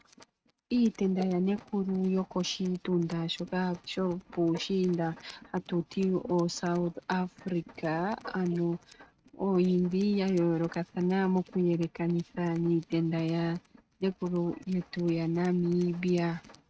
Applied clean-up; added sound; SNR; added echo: neural mask model RNNoise.